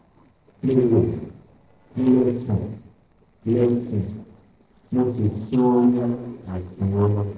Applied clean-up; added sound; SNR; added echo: neural separator model SepFormer DNS4.